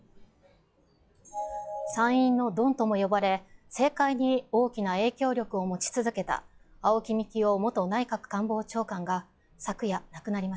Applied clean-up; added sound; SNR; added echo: classical method log-MMSE.